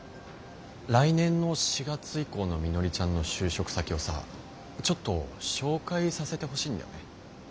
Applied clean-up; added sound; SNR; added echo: none; none; none; none.